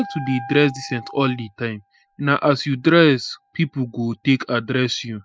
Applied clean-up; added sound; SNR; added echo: classical method spectral subtraction.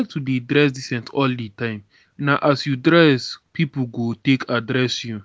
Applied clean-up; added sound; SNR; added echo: none; none; none; none.